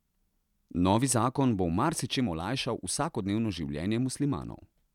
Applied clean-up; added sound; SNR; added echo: none; none; none; none.